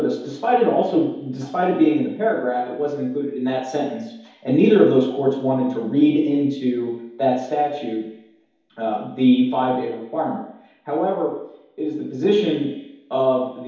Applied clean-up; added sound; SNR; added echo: none; none; none; reverberation time 2.2 s.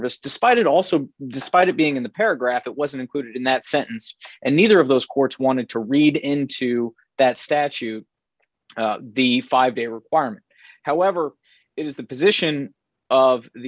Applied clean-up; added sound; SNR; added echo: none; none; none; none.